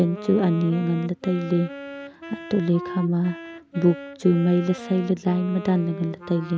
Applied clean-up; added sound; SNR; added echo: none; Wind instrument, woodwind instrument; 13 dB; none.